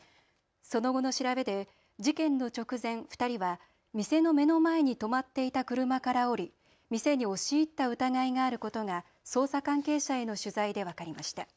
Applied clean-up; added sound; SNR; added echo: none; none; none; none.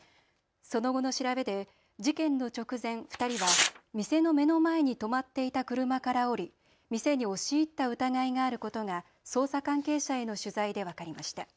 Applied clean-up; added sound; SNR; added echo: none; Tearing; 2 dB; none.